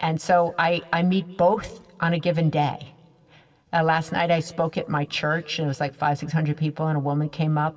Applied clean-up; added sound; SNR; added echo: none; none; none; reverberation time 1.5 s.